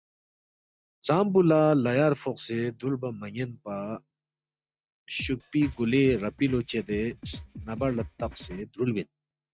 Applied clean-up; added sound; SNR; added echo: neural mask model RNNoise.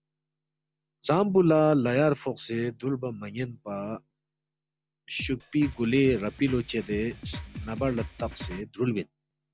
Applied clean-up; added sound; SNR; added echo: none; Drum kit; 12 dB; none.